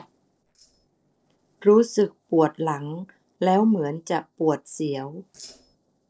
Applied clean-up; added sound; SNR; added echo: neural separator model SepFormer DNS4.